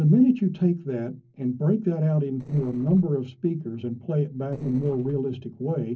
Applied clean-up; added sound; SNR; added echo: neural separator model SepFormer DNS4.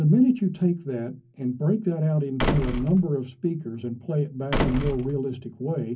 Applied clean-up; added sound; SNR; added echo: none; Slam; 6 dB; reverberation time 0.3 s.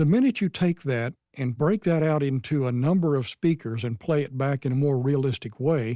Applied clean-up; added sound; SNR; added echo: none; none; none; none.